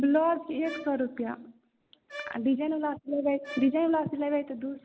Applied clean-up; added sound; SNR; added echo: none; Bowed string instrument; 18 dB; none.